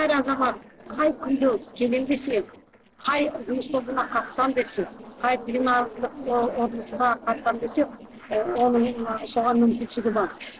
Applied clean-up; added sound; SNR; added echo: neural separator model SepFormer DNS4.